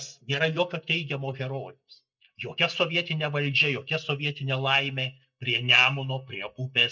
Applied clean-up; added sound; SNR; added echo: neural mask model DeepFilterNet 3.